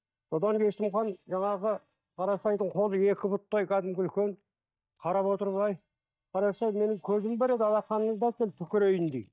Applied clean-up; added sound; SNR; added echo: neural mask model DeepFilterNet 3.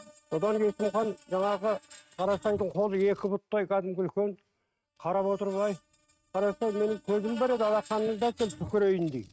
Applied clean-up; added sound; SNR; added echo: neural mask model RNNoise.